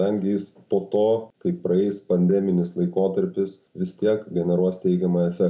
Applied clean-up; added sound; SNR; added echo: none; none; none; none.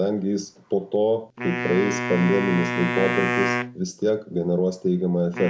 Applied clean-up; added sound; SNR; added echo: none; Wind instrument, woodwind instrument; 6 dB; none.